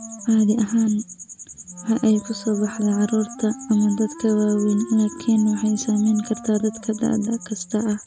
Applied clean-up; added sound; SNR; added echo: none; Wind instrument, woodwind instrument; 18 dB; none.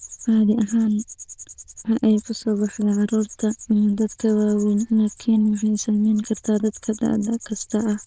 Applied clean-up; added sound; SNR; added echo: neural diffusion model UNIVERSE++.